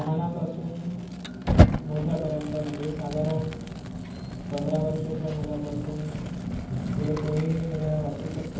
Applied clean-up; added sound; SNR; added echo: none; Fire; 1 dB; reverberation time 0.9 s.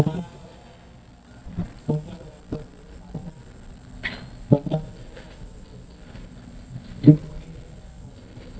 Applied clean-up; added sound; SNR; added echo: neural mask model DeepFilterNet 3.